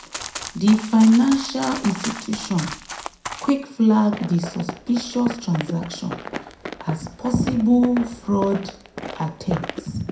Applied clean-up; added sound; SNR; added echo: none; Run; 12 dB; reverberation time 0.4 s.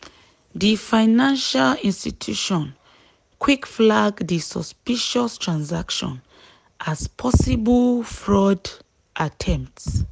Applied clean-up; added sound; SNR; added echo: none; none; none; none.